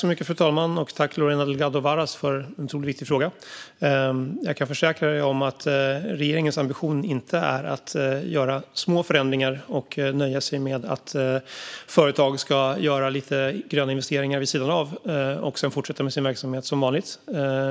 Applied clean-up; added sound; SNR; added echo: none; none; none; none.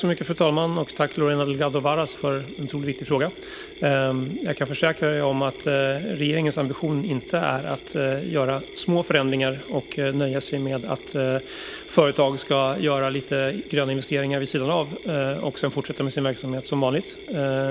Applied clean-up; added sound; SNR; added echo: none; Mechanisms; 17 dB; none.